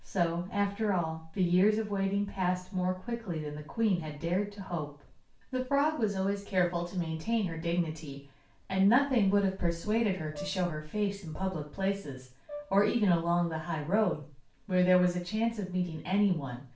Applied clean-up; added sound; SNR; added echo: none; Brass instrument; 18 dB; reverberation time 0.3 s.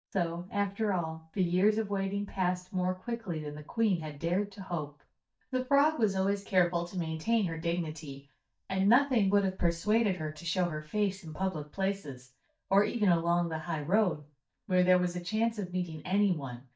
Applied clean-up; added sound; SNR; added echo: neural mask model DeepFilterNet 3.